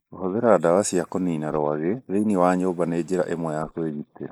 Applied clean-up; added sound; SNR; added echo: neural mask model Resemble Enhance denoiser.